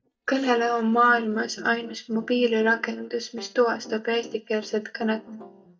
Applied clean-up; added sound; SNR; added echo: neural mask model DeepFilterNet 3.